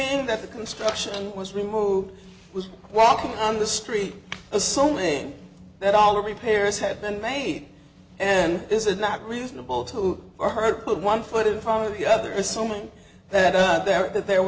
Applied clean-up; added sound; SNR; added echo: none; none; none; none.